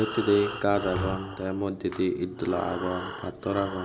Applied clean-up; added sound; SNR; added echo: none; Breathing; 10 dB; none.